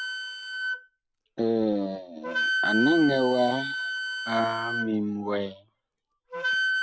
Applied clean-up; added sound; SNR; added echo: none; Wind instrument, woodwind instrument; 3 dB; none.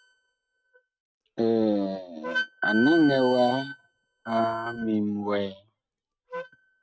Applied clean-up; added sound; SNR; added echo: neural mask model RNNoise.